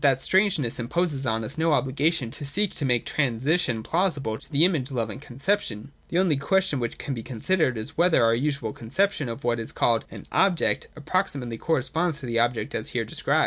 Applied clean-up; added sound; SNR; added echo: none; none; none; none.